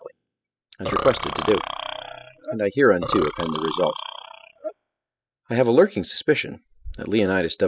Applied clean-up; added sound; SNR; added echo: classical method spectral subtraction.